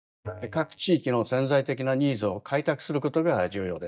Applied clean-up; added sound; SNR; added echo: neural mask model DeepFilterNet 3.